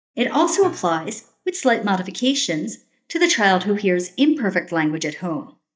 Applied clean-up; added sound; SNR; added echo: neural mask model DeepFilterNet 3.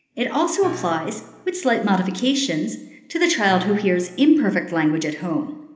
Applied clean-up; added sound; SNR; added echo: none; Piano; 19 dB; reverberation time 0.8 s.